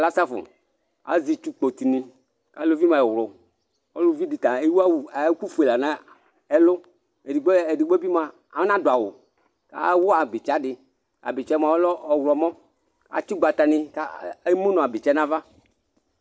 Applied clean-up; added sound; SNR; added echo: none; none; none; none.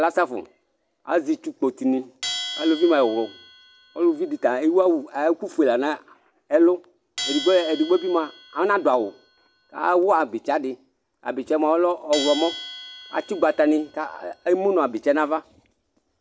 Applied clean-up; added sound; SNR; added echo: none; Bell; 16 dB; none.